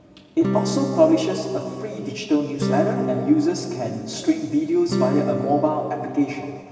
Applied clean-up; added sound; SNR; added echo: none; Acoustic guitar / Strum; 5 dB; reverberation time 2.7 s.